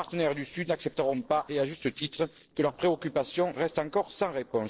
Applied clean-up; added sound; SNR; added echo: neural separator model SepFormer DNS4.